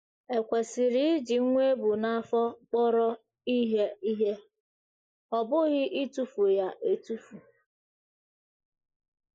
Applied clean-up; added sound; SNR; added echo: neural mask model Resemble Enhance denoiser.